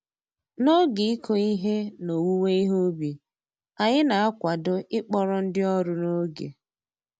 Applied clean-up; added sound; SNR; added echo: none; none; none; none.